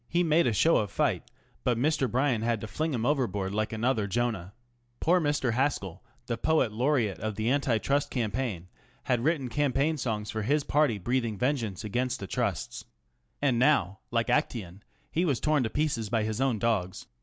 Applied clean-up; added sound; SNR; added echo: none; none; none; none.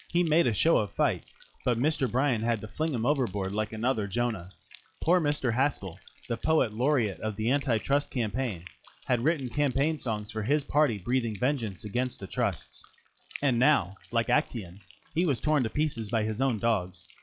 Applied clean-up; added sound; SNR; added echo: classical method log-MMSE.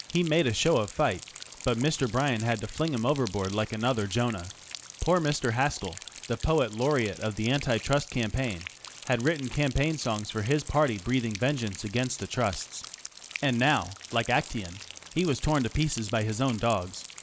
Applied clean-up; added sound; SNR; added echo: none; Rain; 16 dB; none.